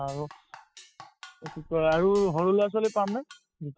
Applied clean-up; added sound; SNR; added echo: classical method spectral subtraction.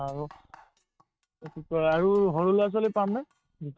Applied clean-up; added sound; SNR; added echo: neural mask model RNNoise.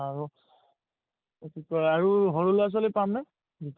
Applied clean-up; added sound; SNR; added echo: none; none; none; none.